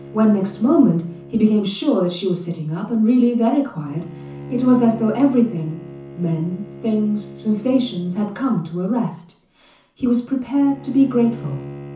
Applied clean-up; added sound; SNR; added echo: none; Bowed string instrument; 17 dB; reverberation time 0.9 s.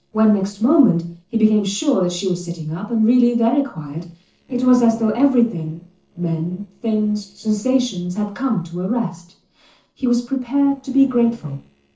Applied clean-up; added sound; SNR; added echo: neural separator model SepFormer DNS4.